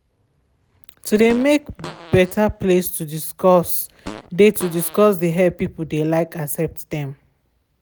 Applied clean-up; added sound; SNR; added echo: none; Fart; 18 dB; none.